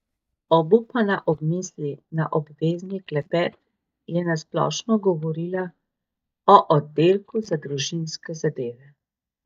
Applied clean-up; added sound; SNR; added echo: neural mask model DeepFilterNet 3.